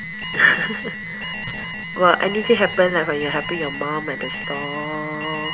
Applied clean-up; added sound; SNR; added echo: none; Alarm; 7 dB; reverberation time 0.7 s.